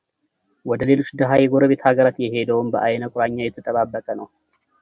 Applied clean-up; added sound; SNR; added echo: none; none; none; none.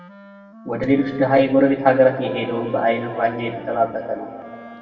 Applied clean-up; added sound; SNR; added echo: none; Wind instrument, woodwind instrument; 19 dB; reverberation time 2.1 s.